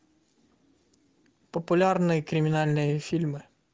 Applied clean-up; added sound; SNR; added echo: none; none; none; none.